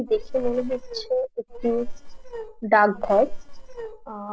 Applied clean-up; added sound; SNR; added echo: neural separator model SepFormer DNS4.